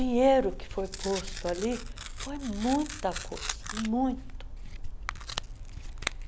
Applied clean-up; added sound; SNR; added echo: none; Tearing; 6 dB; none.